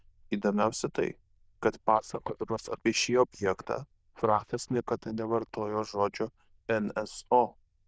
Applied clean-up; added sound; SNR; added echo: neural diffusion model UNIVERSE++.